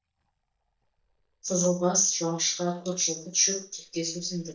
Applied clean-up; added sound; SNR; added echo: neural mask model DeepFilterNet 3.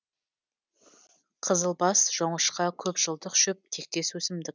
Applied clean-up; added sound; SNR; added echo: none; none; none; none.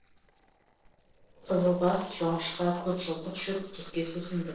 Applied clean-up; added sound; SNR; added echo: neural separator model SepFormer DNS4.